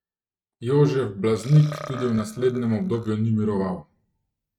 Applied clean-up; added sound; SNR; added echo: neural mask model RNNoise.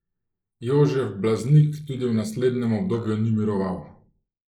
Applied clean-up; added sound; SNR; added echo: neural mask model Resemble Enhance denoiser.